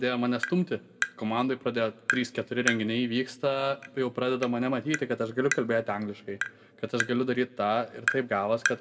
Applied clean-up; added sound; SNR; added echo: none; Tap; 8 dB; reverberation time 2.0 s.